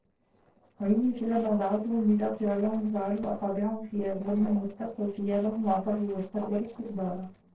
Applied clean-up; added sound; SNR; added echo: neural separator model SepFormer DNS4.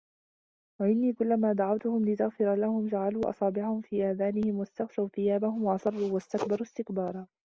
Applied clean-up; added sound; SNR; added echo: none; none; none; none.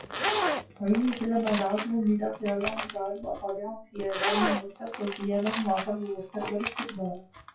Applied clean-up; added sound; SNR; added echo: classical method WPE with log-MMSE.